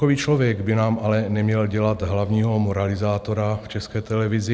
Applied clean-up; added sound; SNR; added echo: none; none; none; none.